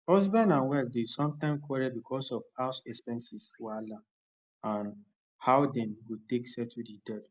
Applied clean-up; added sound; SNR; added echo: none; none; none; none.